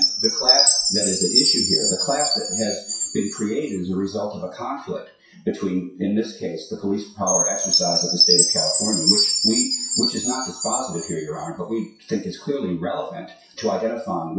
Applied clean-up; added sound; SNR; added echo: classical method WPE with log-MMSE.